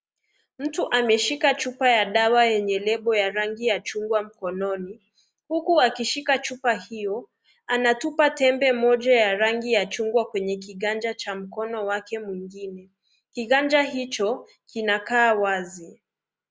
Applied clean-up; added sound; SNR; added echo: none; none; none; none.